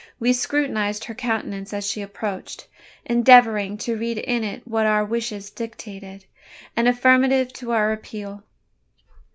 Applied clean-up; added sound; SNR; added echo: none; none; none; none.